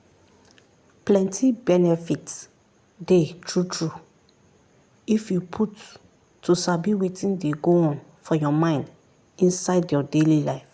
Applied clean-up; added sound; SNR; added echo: none; none; none; none.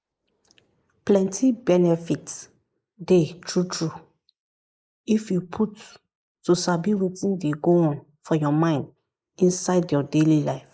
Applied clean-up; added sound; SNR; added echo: neural mask model Resemble Enhance denoiser.